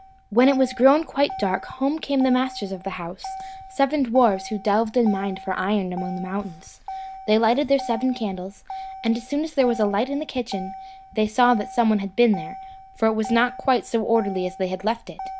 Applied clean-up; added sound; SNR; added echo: none; Motor vehicle (road); 14 dB; none.